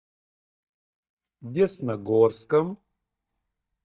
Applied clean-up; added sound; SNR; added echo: neural mask model DeepFilterNet 3.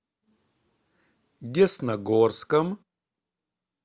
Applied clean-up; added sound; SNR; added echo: none; none; none; none.